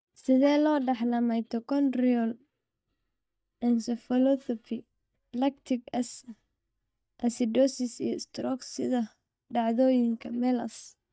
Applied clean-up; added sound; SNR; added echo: neural mask model DeepFilterNet 3.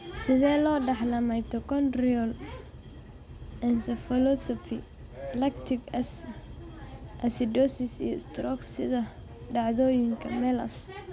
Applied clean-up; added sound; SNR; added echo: none; none; none; none.